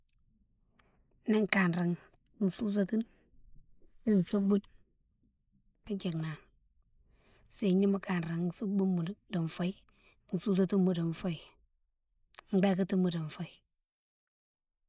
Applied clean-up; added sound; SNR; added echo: neural mask model Resemble Enhance denoiser.